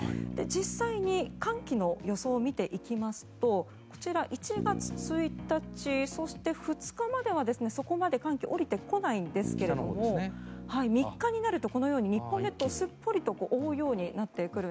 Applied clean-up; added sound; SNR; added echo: none; Bass guitar; 11 dB; none.